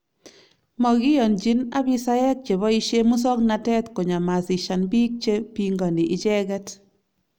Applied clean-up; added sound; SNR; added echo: none; none; none; none.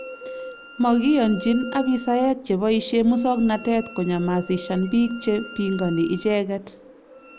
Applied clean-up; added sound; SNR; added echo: none; Bird + Bowed string instrument; 16 dB; none.